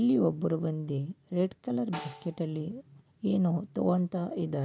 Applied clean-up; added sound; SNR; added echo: none; Snare drum; 19 dB; none.